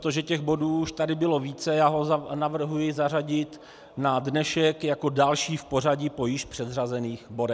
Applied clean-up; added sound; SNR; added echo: none; none; none; none.